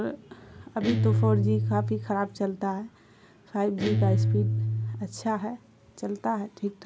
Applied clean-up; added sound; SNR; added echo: none; Guitar; -2 dB; none.